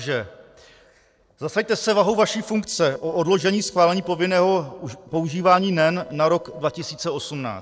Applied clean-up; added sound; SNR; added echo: neural separator model SepFormer DNS4.